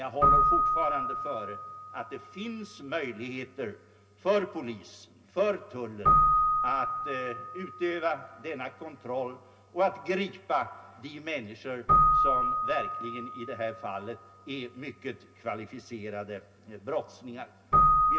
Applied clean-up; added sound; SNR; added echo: none; Keyboard (musical); -5 dB; reverberation time 0.4 s.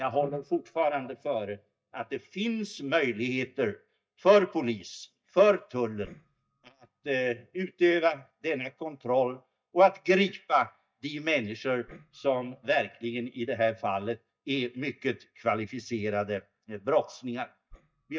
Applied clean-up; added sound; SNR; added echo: neural mask model DeepFilterNet 3.